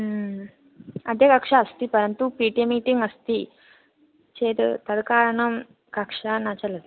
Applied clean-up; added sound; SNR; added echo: none; none; none; none.